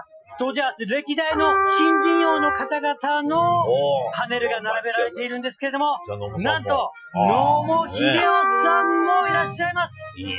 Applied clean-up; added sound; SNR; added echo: classical method Wiener filter.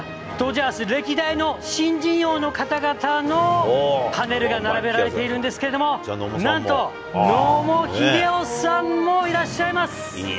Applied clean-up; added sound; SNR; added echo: none; none; none; none.